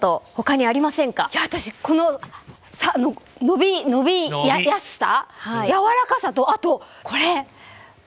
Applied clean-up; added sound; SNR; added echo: none; none; none; none.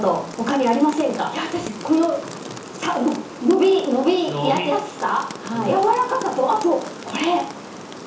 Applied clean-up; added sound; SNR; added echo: none; Rain; 14 dB; reverberation time 0.8 s.